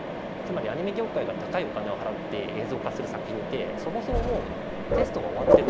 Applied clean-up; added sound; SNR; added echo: none; Mechanisms; -4 dB; none.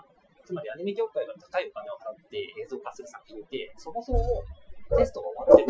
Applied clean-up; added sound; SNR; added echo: classical method Wiener filter.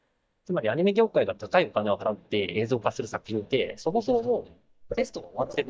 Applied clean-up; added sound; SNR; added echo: neural mask model DeepFilterNet 3.